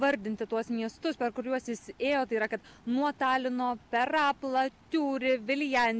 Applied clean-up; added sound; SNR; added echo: none; none; none; none.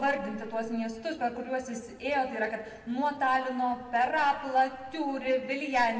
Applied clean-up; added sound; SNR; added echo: none; none; none; reverberation time 1.5 s.